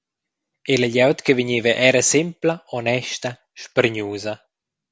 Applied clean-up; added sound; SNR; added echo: none; none; none; none.